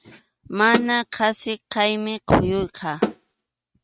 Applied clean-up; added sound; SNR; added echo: neural mask model RNNoise.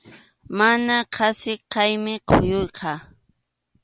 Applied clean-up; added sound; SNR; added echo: none; none; none; none.